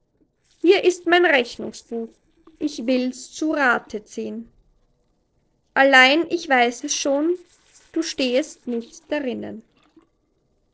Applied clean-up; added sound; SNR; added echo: neural separator model SepFormer DNS4.